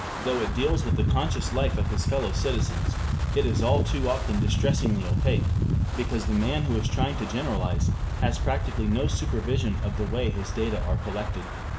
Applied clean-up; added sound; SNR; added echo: none; Wind; -4 dB; reverberation time 0.6 s.